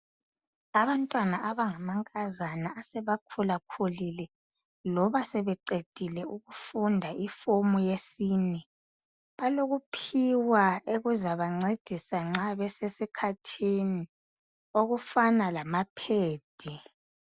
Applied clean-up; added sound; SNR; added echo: none; none; none; none.